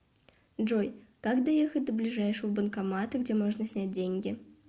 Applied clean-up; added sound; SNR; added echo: none; none; none; none.